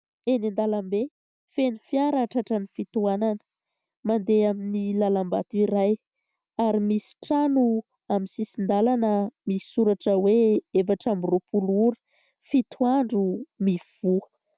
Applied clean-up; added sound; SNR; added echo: none; none; none; none.